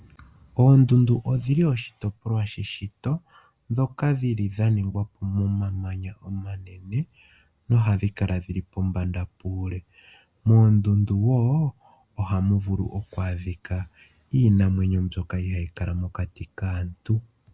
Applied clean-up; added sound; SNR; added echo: none; none; none; none.